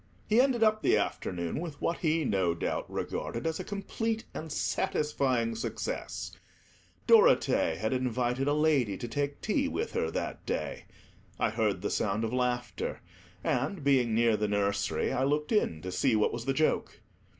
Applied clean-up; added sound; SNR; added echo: none; none; none; none.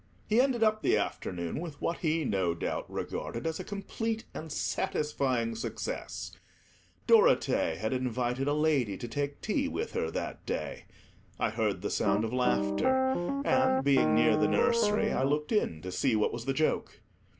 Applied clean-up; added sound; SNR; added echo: none; Piano; -1 dB; none.